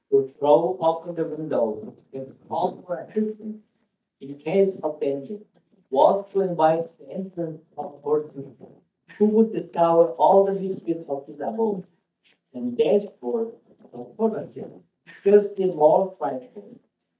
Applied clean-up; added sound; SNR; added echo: neural mask model DeepFilterNet 3.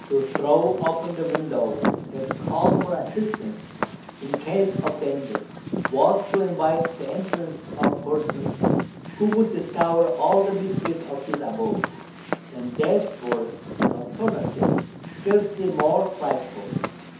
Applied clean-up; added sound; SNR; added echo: none; Walk, footsteps; 4 dB; reverberation time 0.6 s.